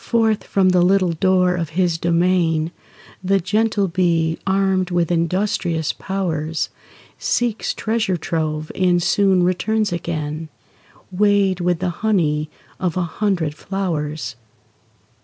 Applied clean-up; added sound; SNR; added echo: none; none; none; none.